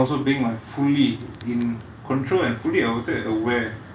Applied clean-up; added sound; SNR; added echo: none; none; none; none.